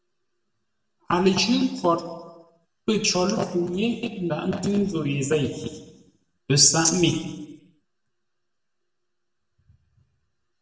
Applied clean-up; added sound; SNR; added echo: none; none; none; reverberation time 1.0 s.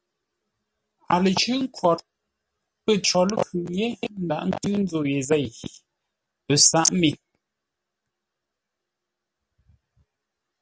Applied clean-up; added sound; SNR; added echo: none; none; none; none.